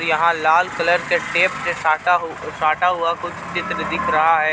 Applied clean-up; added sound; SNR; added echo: none; none; none; none.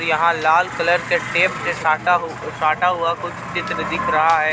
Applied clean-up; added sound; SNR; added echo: none; Burping, eructation; 17 dB; none.